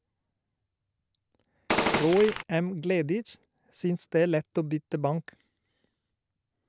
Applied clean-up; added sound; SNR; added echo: none; Gunshot, gunfire; -2 dB; none.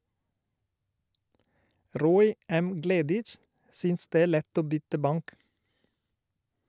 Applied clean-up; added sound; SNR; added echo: none; none; none; none.